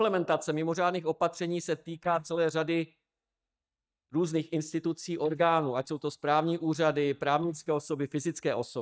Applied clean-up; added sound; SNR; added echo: neural mask model DeepFilterNet 3.